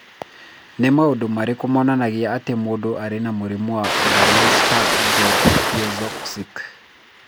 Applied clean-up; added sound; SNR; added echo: none; Ocean; -4 dB; none.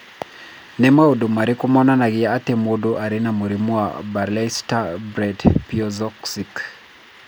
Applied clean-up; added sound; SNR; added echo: none; none; none; none.